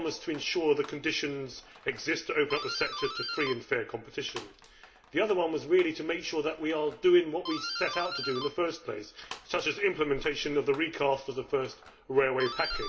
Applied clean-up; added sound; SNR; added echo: none; Doorbell; 12 dB; reverberation time 0.2 s.